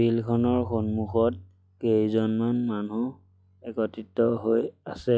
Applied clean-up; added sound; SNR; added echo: classical method log-MMSE.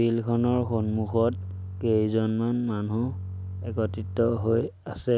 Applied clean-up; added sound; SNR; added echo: none; Bowed string instrument; 10 dB; none.